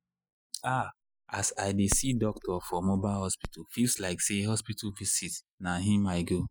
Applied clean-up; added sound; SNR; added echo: classical method spectral subtraction.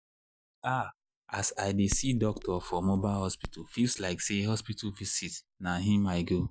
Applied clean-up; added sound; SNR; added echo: neural mask model DeepFilterNet 3.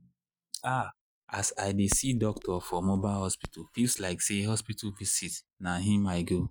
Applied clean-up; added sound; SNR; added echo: neural mask model RNNoise.